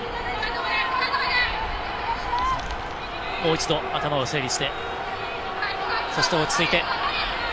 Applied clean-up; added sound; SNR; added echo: none; Subway, metro, underground / Train; 11 dB; none.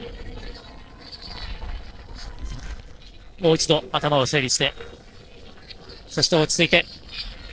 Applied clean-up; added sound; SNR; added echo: neural separator model SepFormer DNS4.